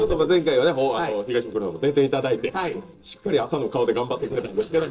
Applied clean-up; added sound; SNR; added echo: neural separator model SepFormer DNS4.